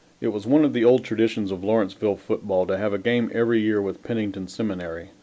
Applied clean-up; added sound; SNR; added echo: none; none; none; none.